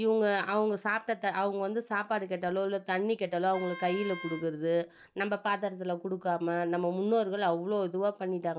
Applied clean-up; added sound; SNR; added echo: none; Wind instrument, woodwind instrument; 15 dB; none.